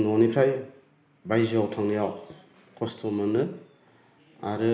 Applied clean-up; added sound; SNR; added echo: none; none; none; none.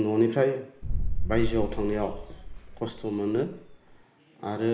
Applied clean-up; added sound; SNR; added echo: none; Boom; 1 dB; none.